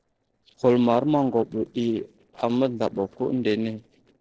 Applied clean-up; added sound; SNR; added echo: neural separator model SepFormer DNS4.